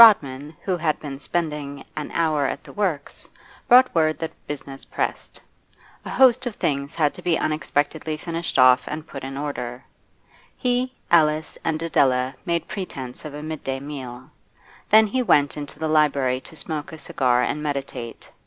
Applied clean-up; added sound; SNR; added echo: none; none; none; none.